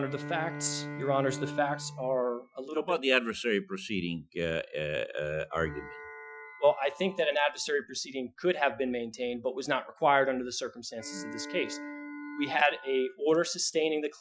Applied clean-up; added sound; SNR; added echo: classical method Wiener filter.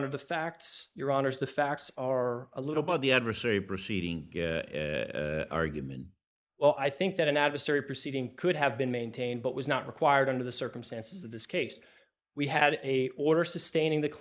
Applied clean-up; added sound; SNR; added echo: neural mask model Resemble Enhance denoiser.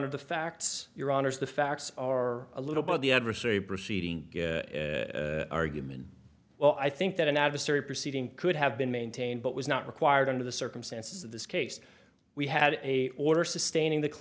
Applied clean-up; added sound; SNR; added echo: none; none; none; none.